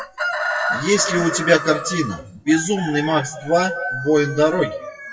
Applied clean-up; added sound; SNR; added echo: classical method WPE with log-MMSE.